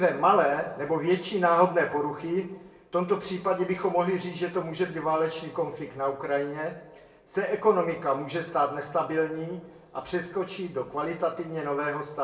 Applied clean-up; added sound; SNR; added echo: none; none; none; reverberation time 0.7 s.